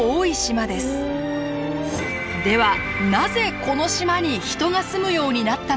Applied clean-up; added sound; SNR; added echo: none; none; none; none.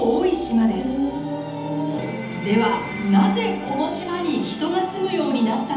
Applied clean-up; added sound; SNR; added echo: none; none; none; reverberation time 1.3 s.